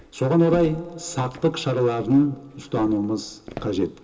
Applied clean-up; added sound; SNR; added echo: none; Walk, footsteps; 18 dB; reverberation time 0.2 s.